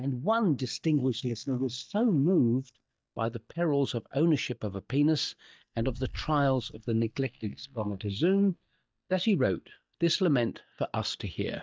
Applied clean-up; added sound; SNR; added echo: neural mask model DeepFilterNet 3.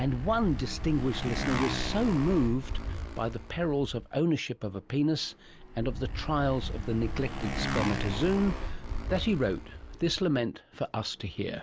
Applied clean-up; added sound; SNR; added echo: none; Motorcycle; 5 dB; none.